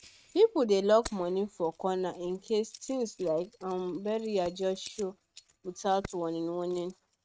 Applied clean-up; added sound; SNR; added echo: neural mask model RNNoise.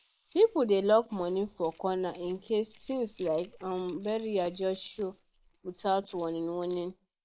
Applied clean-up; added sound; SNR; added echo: neural mask model Resemble Enhance denoiser.